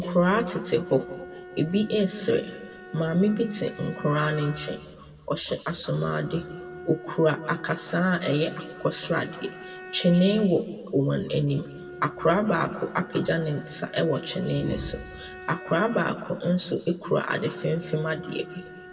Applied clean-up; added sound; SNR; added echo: none; Bowed string instrument; 17 dB; reverberation time 1.4 s.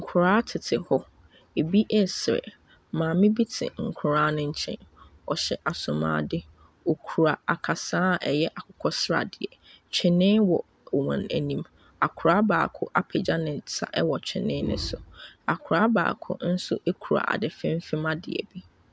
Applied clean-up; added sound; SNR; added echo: none; none; none; none.